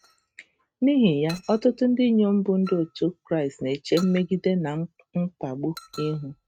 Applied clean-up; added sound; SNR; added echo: neural mask model RNNoise.